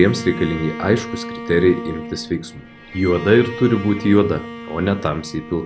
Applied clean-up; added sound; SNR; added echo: none; Bowed string instrument; 12 dB; none.